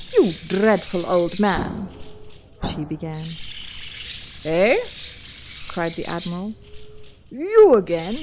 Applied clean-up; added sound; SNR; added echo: none; Bird + Explosion; 13 dB; none.